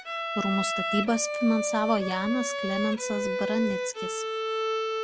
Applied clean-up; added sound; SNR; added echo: none; Bowed string instrument; 1 dB; none.